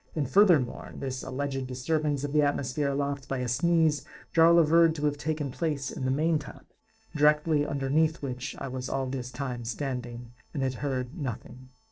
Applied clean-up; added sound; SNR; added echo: neural separator model SepFormer DNS4.